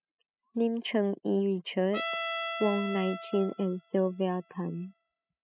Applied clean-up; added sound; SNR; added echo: classical method spectral subtraction.